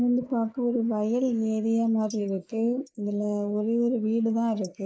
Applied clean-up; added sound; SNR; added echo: neural mask model Resemble Enhance denoiser.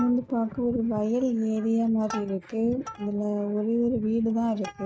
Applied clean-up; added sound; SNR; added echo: neural mask model RNNoise.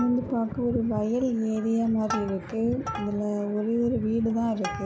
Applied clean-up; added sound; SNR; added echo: none; Plucked string instrument; 14 dB; none.